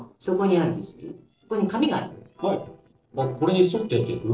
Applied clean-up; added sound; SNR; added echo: neural separator model SepFormer DNS4.